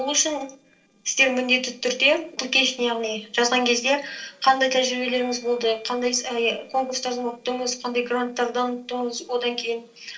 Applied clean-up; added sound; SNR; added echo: neural separator model SepFormer DNS4.